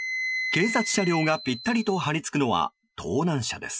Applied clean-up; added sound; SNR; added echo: classical method Wiener filter.